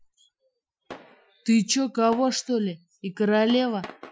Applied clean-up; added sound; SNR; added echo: classical method Wiener filter.